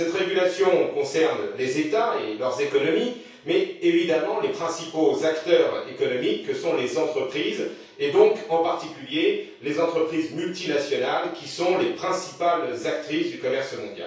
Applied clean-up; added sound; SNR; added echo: none; none; none; reverberation time 0.6 s.